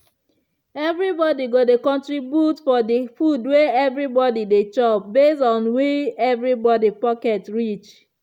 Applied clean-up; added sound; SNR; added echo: none; none; none; none.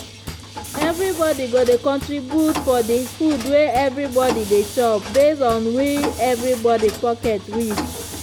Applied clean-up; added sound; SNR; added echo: none; Mechanisms; 11 dB; none.